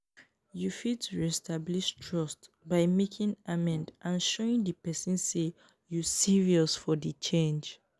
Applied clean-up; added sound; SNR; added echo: none; none; none; none.